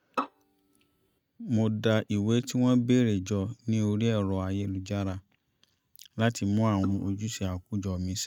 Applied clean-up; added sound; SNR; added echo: neural mask model DeepFilterNet 3.